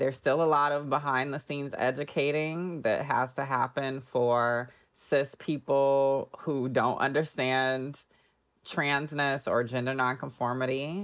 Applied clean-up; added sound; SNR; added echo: none; none; none; none.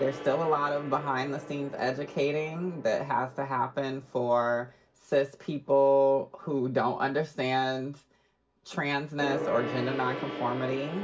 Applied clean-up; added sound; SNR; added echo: none; Gong; 12 dB; reverberation time 0.2 s.